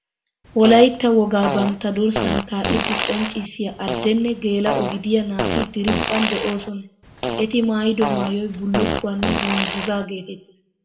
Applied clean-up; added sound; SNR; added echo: none; Fart; 4 dB; reverberation time 0.4 s.